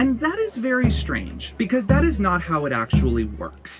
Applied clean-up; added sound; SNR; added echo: none; Crowd; 3 dB; none.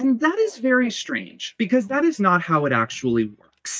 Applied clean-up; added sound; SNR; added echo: neural mask model DeepFilterNet 3.